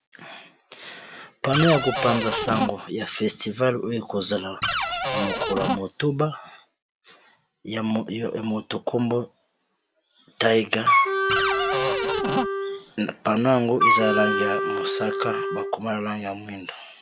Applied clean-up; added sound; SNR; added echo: none; Cupboard open or close + Wind instrument, woodwind instrument; -3 dB; none.